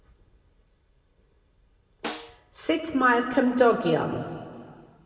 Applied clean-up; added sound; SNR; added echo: none; Snare drum; 14 dB; reverberation time 2.0 s.